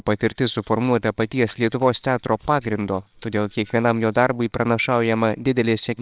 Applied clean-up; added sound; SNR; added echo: neural separator model SepFormer WHAMR!.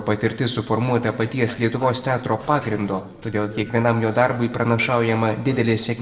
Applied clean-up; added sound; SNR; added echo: neural separator model SepFormer DNS4.